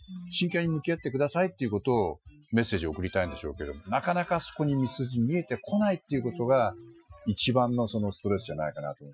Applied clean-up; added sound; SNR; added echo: classical method Wiener filter.